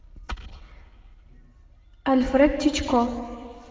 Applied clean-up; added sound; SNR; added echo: none; none; none; reverberation time 1.9 s.